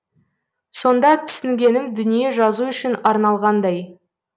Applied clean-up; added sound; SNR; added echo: none; none; none; none.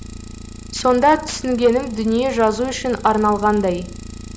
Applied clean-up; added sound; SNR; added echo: none; Idling; 15 dB; none.